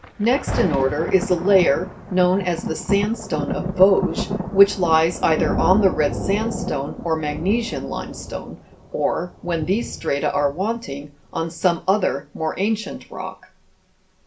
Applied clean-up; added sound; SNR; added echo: none; Thunder; 8 dB; reverberation time 0.3 s.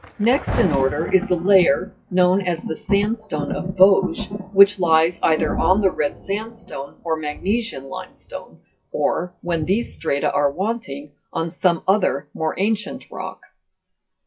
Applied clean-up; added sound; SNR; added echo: classical method WPE with log-MMSE.